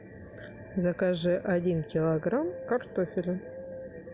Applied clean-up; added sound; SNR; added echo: none; none; none; none.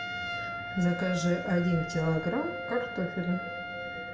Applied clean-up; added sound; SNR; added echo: none; Trumpet; 7 dB; reverberation time 0.6 s.